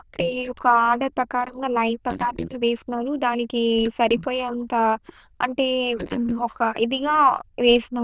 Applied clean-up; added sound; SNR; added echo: neural diffusion model UNIVERSE++.